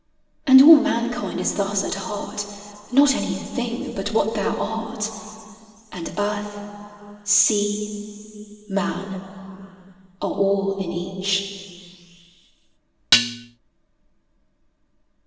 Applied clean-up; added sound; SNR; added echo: none; Dishes, pots, and pans; -2 dB; reverberation time 2.7 s.